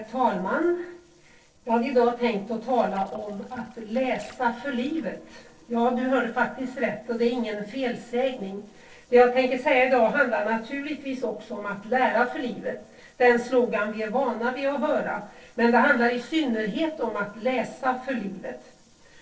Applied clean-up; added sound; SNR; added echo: neural separator model SepFormer DNS4.